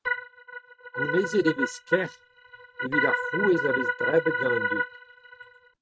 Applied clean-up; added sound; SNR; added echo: neural mask model RNNoise.